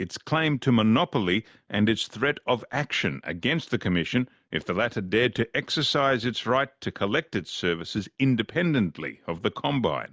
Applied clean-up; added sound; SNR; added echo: none; none; none; none.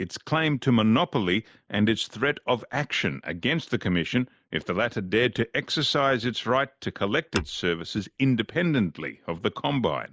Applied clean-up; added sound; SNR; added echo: neural mask model Resemble Enhance denoiser.